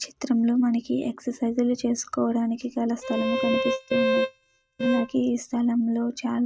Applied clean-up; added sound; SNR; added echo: neural mask model RNNoise.